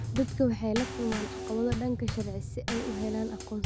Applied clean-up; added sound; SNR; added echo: none; Bass drum / Snare drum / Drum kit; 4 dB; none.